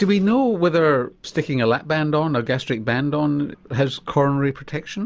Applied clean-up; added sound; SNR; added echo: none; none; none; none.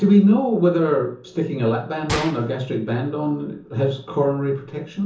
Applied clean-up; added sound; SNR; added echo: none; Gunshot, gunfire; 14 dB; reverberation time 0.6 s.